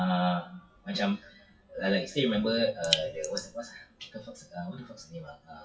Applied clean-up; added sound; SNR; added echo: classical method WPE with log-MMSE.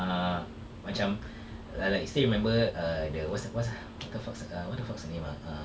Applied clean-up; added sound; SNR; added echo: none; none; none; none.